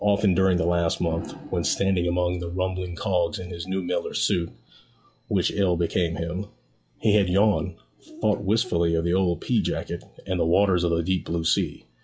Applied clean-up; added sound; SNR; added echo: classical method log-MMSE.